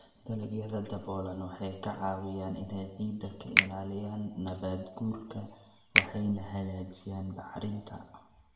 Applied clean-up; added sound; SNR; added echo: none; Finger snapping; -2 dB; reverberation time 0.8 s.